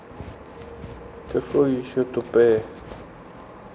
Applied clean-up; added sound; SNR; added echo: none; none; none; none.